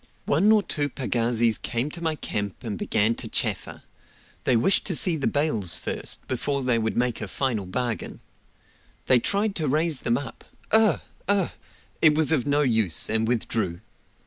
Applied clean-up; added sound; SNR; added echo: none; none; none; none.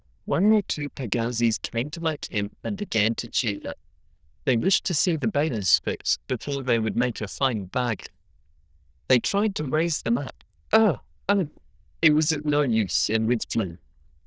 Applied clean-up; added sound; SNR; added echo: neural diffusion model UNIVERSE++.